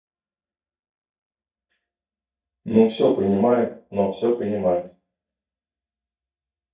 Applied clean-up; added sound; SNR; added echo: neural mask model DeepFilterNet 3.